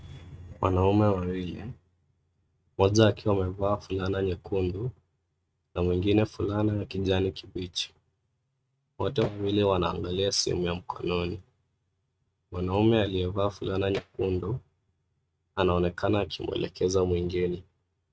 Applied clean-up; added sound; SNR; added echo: neural mask model RNNoise.